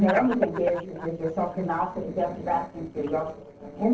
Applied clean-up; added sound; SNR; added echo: neural separator model SepFormer DNS4.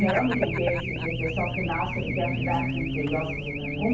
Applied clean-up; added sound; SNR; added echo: none; Race car, auto racing / Alarm; 0 dB; reverberation time 0.7 s.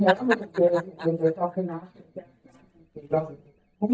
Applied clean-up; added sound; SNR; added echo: neural mask model DeepFilterNet 3.